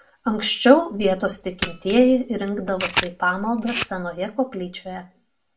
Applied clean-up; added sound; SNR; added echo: none; Camera; 9 dB; reverberation time 0.3 s.